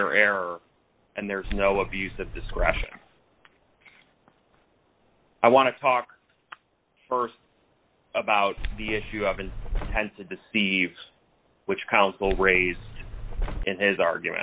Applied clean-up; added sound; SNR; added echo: none; Keys jangling; 4 dB; none.